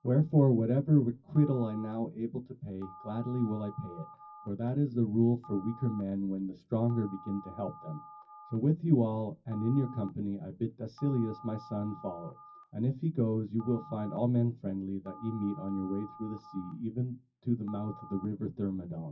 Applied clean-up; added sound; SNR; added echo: classical method WPE with log-MMSE.